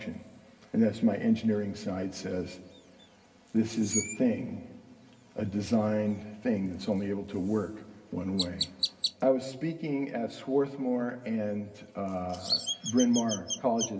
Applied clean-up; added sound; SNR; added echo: none; Chirp, tweet; 10 dB; reverberation time 1.6 s.